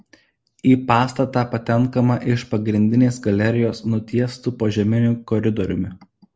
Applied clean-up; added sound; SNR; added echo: none; none; none; none.